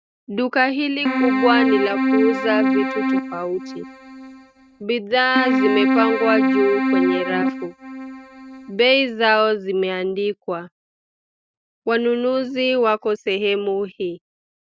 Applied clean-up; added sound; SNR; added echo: neural mask model RNNoise.